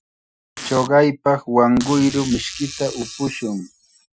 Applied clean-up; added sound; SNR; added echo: classical method Wiener filter.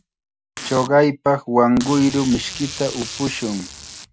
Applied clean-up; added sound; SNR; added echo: none; Packing tape, duct tape; 14 dB; none.